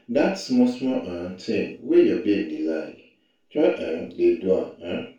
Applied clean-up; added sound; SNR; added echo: none; none; none; reverberation time 0.3 s.